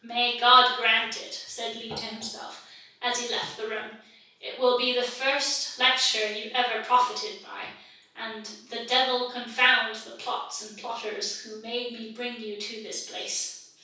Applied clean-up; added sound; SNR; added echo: none; none; none; reverberation time 0.6 s.